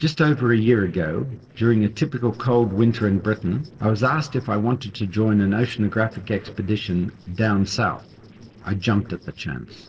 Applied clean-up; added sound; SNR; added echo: neural separator model SepFormer DNS4.